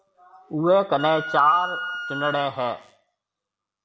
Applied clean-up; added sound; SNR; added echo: none; Wind instrument, woodwind instrument; 9 dB; none.